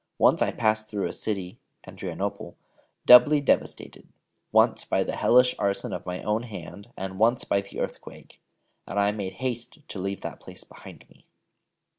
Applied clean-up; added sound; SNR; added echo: none; none; none; none.